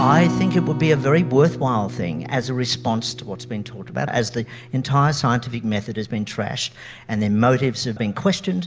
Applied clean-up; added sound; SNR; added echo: none; Acoustic guitar; 10 dB; none.